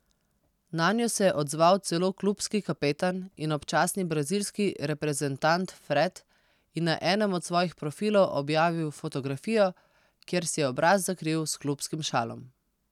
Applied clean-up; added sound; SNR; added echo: none; none; none; none.